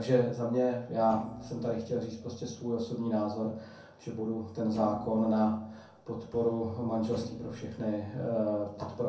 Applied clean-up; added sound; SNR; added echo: none; Thump, thud; 16 dB; reverberation time 0.5 s.